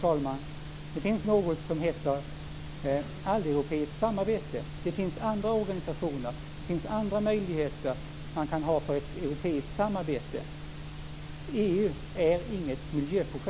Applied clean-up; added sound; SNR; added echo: none; none; none; none.